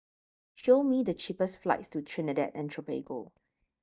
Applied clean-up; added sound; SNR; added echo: neural mask model DeepFilterNet 3.